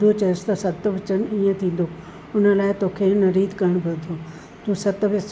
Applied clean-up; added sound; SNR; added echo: none; none; none; none.